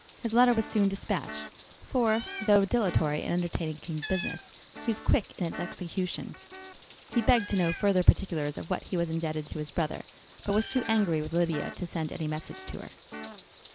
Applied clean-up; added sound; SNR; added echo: none; Meow + Guitar; 14 dB; none.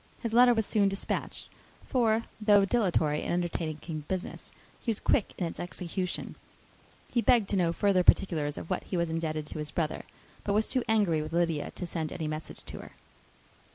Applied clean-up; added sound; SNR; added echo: none; none; none; none.